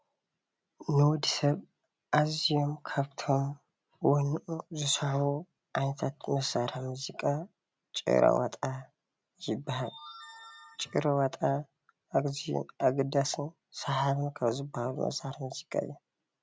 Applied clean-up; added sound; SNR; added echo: none; none; none; none.